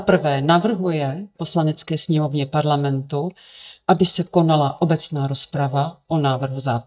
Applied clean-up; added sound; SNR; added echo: neural mask model DeepFilterNet 3.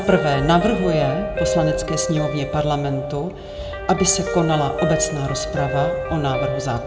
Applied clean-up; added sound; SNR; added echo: none; Guitar; 4 dB; reverberation time 0.9 s.